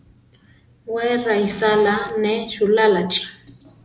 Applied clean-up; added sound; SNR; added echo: none; Squeak / Cupboard open or close; 17 dB; none.